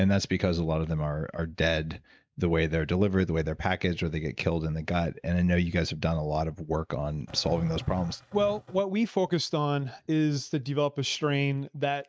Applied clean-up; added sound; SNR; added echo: neural mask model RNNoise.